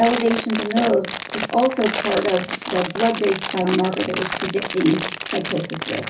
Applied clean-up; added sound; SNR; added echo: none; Crumpling, crinkling; 5 dB; reverberation time 0.4 s.